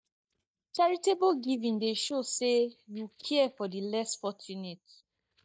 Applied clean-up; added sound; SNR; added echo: neural mask model DeepFilterNet 3.